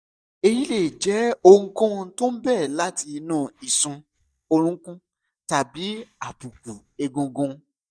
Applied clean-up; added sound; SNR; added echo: neural mask model DeepFilterNet 3.